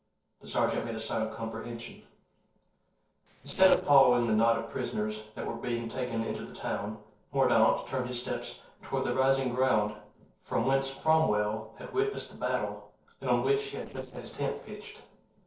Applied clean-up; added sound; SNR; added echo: neural separator model SepFormer DNS4.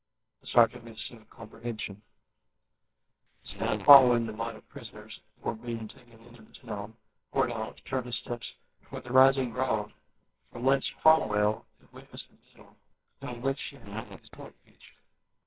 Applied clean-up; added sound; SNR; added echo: neural separator model SepFormer WHAMR!.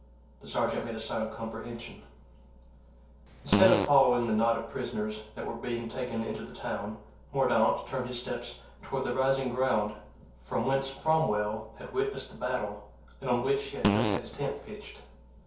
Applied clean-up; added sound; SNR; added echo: none; Fart; 0 dB; reverberation time 0.6 s.